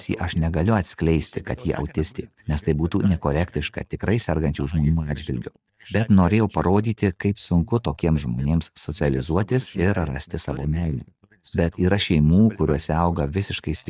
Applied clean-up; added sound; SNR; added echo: neural mask model DeepFilterNet 3.